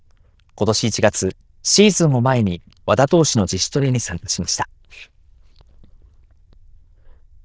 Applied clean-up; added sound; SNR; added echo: neural diffusion model UNIVERSE++.